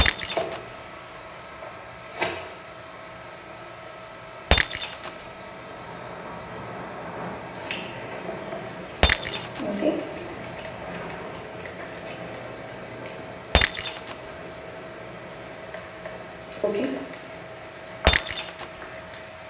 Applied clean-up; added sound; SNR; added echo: none; Shatter; -4 dB; reverberation time 0.9 s.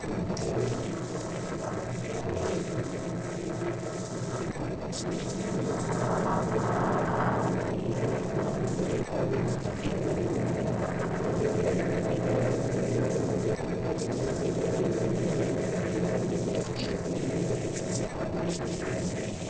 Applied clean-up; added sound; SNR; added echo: neural separator model SepFormer DNS4.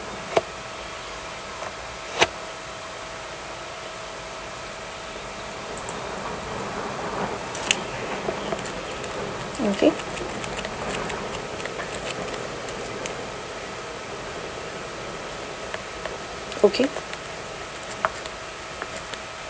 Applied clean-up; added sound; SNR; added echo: none; none; none; none.